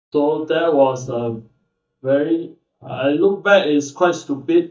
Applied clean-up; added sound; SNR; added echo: neural mask model DeepFilterNet 3.